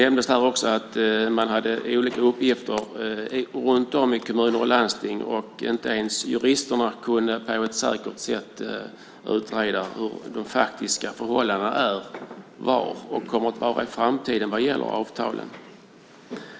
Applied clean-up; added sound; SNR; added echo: none; none; none; none.